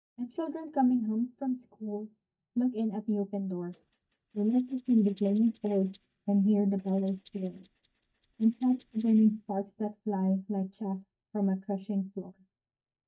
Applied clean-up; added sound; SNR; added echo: neural mask model DeepFilterNet 3.